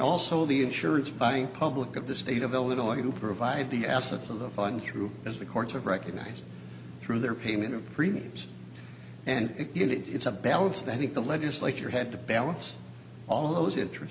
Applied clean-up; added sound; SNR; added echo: none; none; none; none.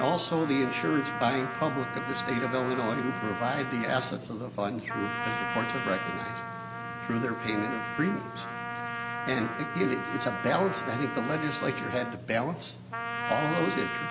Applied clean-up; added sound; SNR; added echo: none; Trumpet; 4 dB; none.